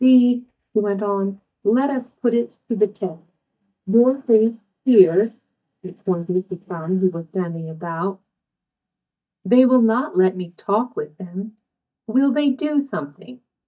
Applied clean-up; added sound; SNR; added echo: neural mask model DeepFilterNet 3.